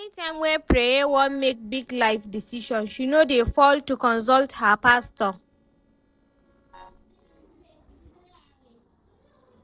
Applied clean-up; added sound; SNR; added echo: neural separator model SepFormer DNS4.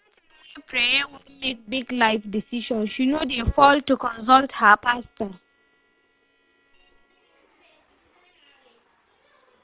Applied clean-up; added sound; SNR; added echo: neural separator model SepFormer WHAM!.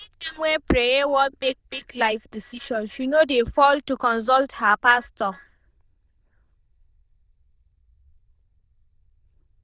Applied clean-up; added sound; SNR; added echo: neural diffusion model UNIVERSE++.